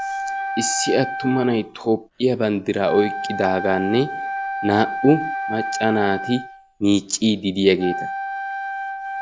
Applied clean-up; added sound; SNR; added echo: none; Wind instrument, woodwind instrument; 7 dB; none.